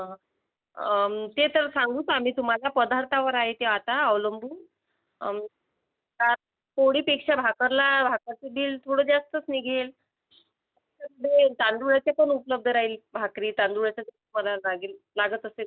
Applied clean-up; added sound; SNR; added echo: none; none; none; none.